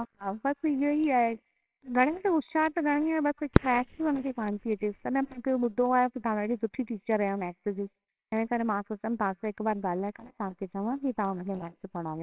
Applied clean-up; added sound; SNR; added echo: neural separator model SepFormer WHAMR!.